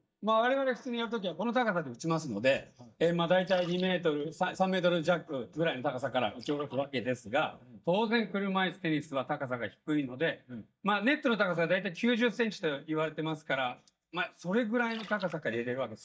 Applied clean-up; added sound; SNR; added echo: neural mask model DeepFilterNet 3.